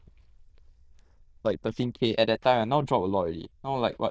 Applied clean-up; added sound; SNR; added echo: neural diffusion model UNIVERSE++.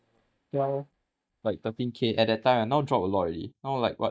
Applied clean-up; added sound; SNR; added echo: neural mask model DeepFilterNet 3.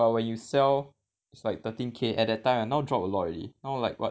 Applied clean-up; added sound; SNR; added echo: none; none; none; none.